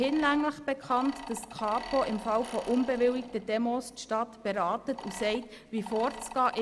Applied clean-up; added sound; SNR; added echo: none; Mechanisms; 15 dB; none.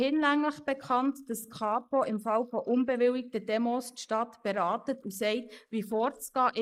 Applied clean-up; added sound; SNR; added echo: neural mask model Resemble Enhance denoiser.